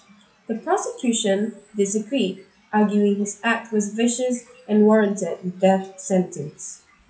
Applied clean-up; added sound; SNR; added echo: classical method WPE with log-MMSE.